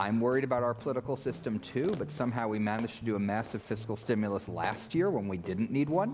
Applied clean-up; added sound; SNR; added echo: none; Fireworks + Guitar; 14 dB; none.